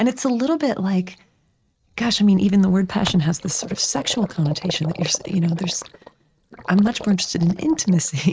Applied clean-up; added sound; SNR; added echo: neural mask model RNNoise.